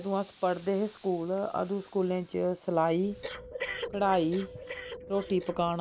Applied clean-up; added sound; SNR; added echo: none; Breathing; 13 dB; none.